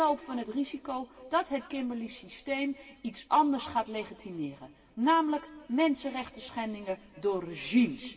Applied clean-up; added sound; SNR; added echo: none; none; none; reverberation time 2.5 s.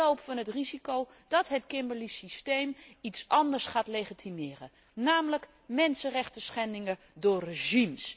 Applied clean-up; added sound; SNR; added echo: none; none; none; none.